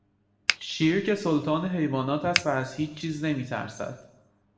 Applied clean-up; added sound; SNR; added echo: none; Finger snapping; 0 dB; reverberation time 0.8 s.